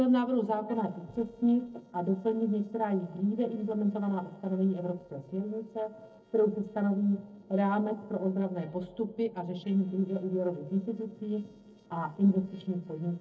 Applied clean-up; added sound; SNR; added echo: neural separator model SepFormer DNS4.